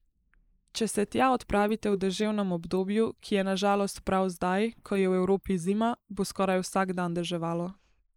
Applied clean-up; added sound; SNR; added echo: neural mask model Resemble Enhance denoiser.